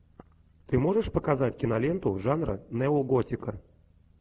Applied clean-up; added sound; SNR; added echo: none; none; none; none.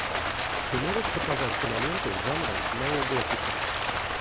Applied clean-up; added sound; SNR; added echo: none; Stream; -5 dB; none.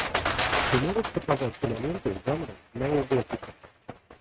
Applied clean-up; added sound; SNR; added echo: neural mask model RNNoise.